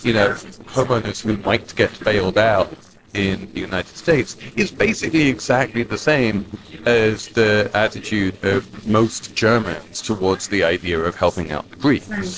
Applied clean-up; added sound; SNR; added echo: neural separator model SepFormer DNS4.